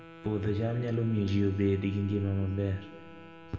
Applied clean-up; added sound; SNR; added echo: none; Wind instrument, woodwind instrument; 19 dB; reverberation time 1.7 s.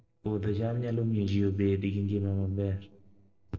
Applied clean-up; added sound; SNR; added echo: neural separator model SepFormer DNS4.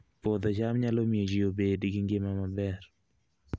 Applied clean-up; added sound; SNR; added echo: none; none; none; none.